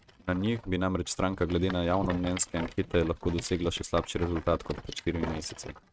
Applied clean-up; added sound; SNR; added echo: neural mask model RNNoise.